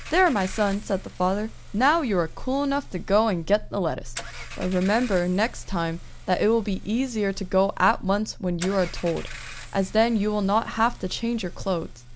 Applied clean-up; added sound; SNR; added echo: none; Engine / Car; 19 dB; none.